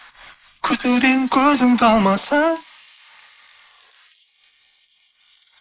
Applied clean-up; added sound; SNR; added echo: neural mask model Resemble Enhance denoiser.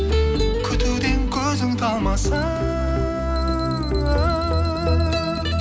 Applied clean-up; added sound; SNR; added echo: none; Alarm + Run; 19 dB; none.